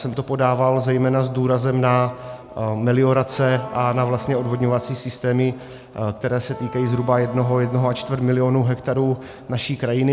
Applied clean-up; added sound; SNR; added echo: none; Wind instrument, woodwind instrument; 17 dB; none.